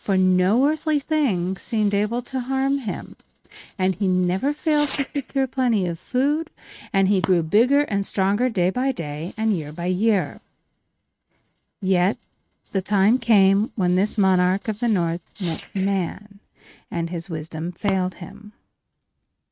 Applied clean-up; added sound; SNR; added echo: neural mask model RNNoise.